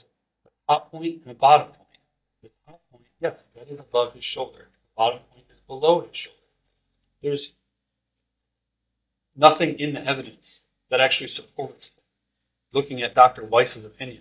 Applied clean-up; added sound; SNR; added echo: neural mask model DeepFilterNet 3.